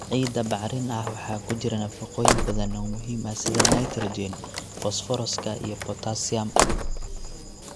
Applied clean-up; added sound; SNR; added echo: none; Slam; -1 dB; none.